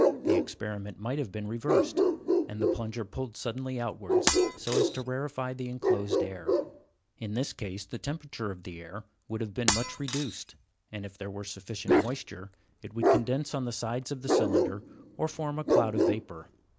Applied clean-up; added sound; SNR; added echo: none; Bark + Shatter; -4 dB; none.